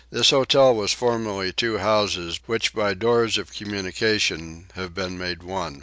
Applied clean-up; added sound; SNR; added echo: none; none; none; none.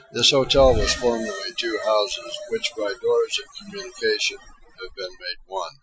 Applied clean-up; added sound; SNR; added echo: classical method Wiener filter.